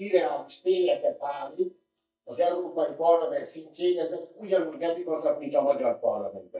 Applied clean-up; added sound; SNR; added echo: neural mask model DeepFilterNet 3.